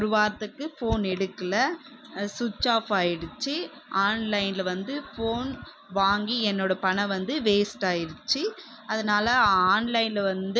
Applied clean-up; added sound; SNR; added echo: none; none; none; none.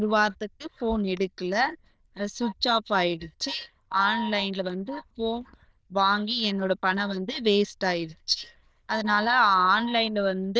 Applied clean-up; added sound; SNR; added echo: neural diffusion model UNIVERSE++.